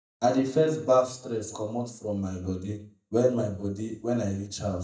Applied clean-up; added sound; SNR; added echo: neural mask model DeepFilterNet 3.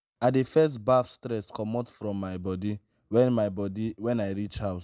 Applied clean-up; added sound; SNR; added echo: none; none; none; none.